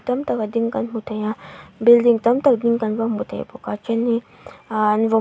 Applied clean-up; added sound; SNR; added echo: none; none; none; none.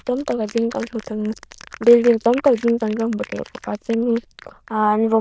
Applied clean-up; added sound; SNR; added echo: neural diffusion model UNIVERSE++.